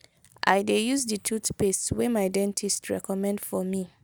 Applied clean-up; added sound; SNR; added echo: none; none; none; none.